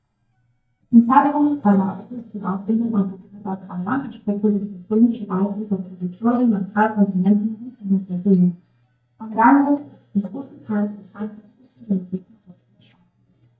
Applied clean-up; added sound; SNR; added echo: neural mask model DeepFilterNet 3.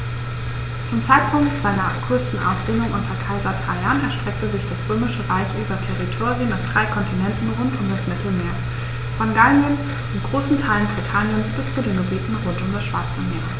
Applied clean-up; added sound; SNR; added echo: none; none; none; none.